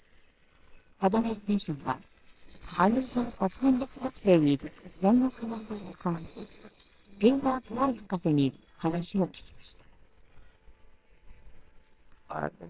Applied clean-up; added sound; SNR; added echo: neural separator model SepFormer WHAMR!.